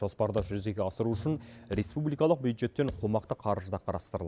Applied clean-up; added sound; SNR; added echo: none; Thump, thud + Bowed string instrument; 15 dB; none.